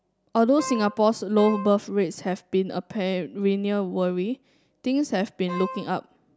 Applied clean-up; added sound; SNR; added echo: none; Wind instrument, woodwind instrument; 11 dB; none.